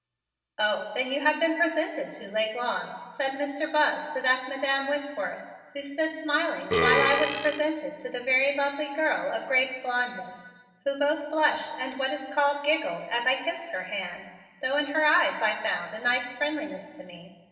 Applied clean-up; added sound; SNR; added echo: none; Burping, eructation; 0 dB; reverberation time 1.4 s.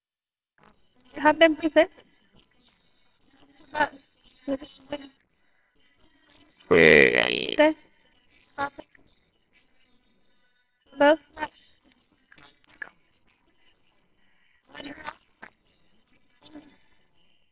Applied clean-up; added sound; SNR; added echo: neural separator model SepFormer WHAMR!.